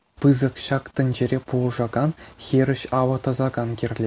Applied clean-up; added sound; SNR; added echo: none; none; none; none.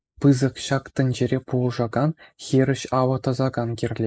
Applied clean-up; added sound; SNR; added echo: neural mask model Resemble Enhance denoiser.